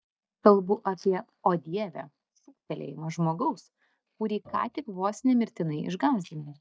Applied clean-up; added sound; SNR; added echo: neural mask model DeepFilterNet 3.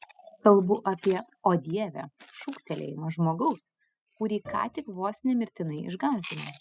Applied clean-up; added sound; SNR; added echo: classical method spectral subtraction.